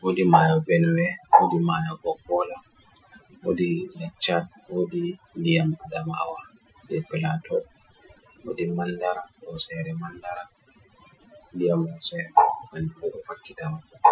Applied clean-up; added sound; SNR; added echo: classical method Wiener filter.